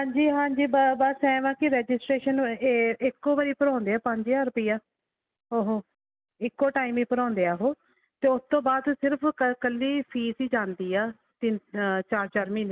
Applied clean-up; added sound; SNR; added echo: none; none; none; none.